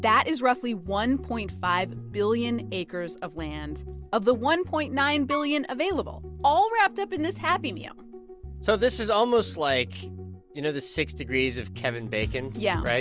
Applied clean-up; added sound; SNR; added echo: none; Piano; 13 dB; none.